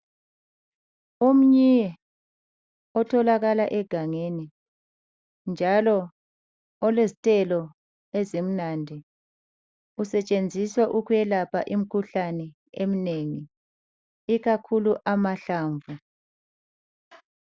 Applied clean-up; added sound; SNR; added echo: none; none; none; none.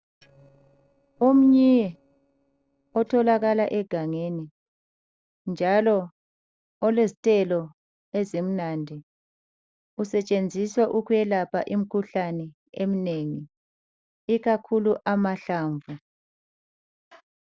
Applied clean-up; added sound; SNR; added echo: neural separator model SepFormer DNS4.